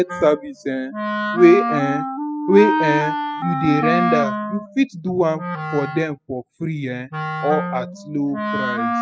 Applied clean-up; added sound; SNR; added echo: classical method spectral subtraction.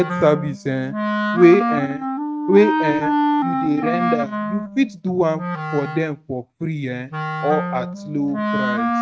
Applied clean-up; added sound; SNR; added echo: neural mask model RNNoise.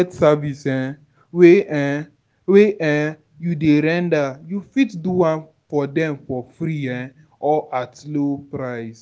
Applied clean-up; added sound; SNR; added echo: none; none; none; none.